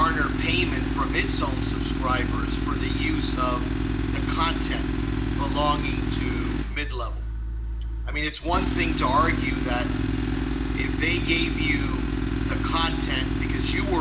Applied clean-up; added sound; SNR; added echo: none; Tools; -3 dB; none.